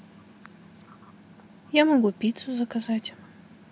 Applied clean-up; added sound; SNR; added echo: none; none; none; none.